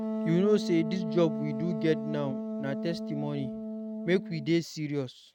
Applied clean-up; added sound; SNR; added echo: neural mask model RNNoise.